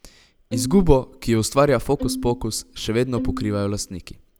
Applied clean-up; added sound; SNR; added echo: none; Bowed string instrument; 11 dB; none.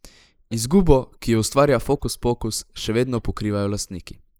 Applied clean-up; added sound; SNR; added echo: neural mask model Resemble Enhance denoiser.